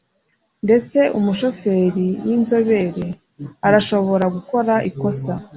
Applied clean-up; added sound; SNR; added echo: none; none; none; none.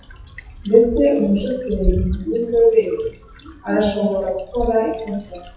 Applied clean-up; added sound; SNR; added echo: classical method WPE with log-MMSE.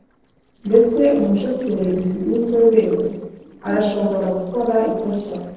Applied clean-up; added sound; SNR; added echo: neural separator model SepFormer DNS4.